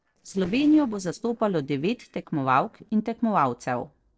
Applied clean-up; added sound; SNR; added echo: neural separator model SepFormer DNS4.